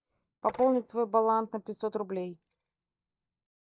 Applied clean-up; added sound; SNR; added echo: neural mask model DeepFilterNet 3.